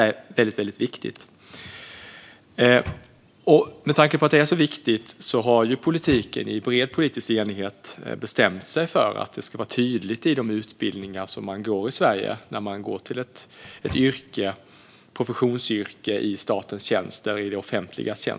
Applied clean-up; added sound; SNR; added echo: none; Microwave oven; 15 dB; none.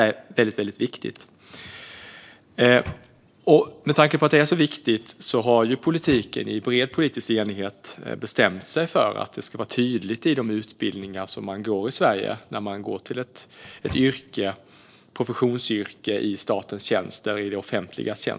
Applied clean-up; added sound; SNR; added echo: neural separator model SepFormer DNS4.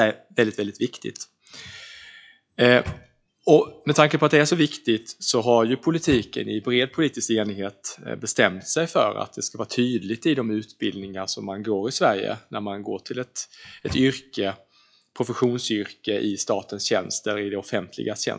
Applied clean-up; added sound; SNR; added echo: classical method log-MMSE.